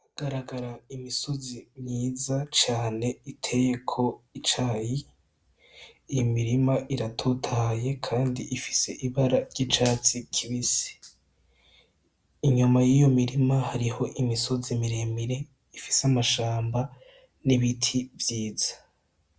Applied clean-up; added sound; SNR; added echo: none; none; none; none.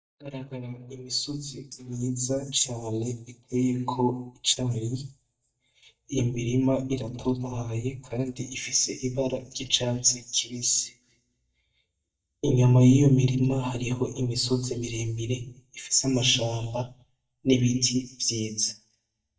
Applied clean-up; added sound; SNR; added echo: neural mask model DeepFilterNet 3.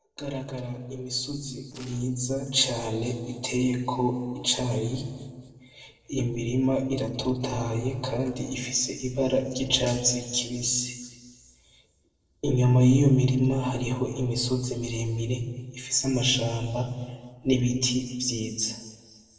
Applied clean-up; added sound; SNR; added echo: neural separator model SepFormer DNS4.